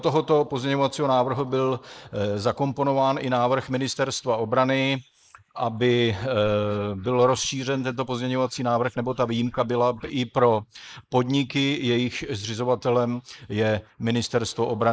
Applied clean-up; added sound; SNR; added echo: neural mask model Resemble Enhance denoiser.